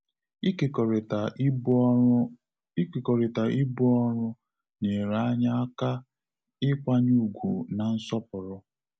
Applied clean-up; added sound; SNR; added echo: none; none; none; none.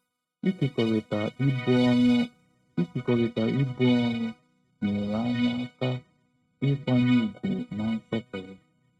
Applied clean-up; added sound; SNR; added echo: neural mask model RNNoise.